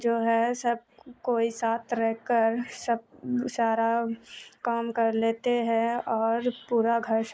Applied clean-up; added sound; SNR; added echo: neural mask model Resemble Enhance denoiser.